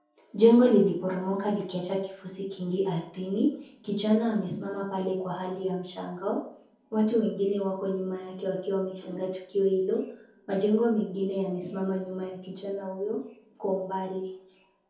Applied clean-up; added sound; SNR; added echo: none; none; none; reverberation time 0.6 s.